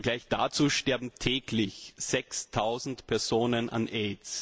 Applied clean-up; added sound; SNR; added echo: none; none; none; none.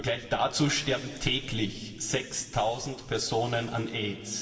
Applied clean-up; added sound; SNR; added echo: none; none; none; reverberation time 2.4 s.